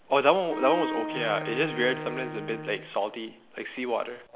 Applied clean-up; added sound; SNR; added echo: none; Wind instrument, woodwind instrument; 7 dB; none.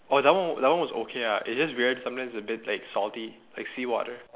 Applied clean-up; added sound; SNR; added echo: none; none; none; none.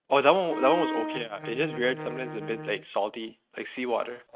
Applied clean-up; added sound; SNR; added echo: neural mask model RNNoise.